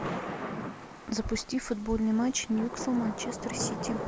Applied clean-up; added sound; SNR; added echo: none; Thunder / Rain; 6 dB; none.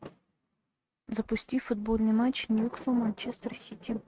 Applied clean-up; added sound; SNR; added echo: neural mask model RNNoise.